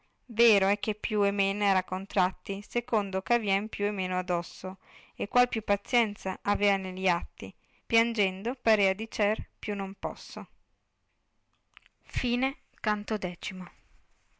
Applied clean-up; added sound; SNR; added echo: none; none; none; none.